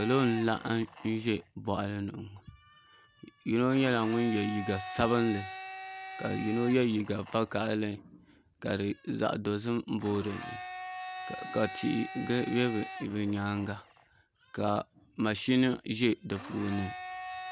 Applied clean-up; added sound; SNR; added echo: none; Domestic sounds, home sounds; 13 dB; none.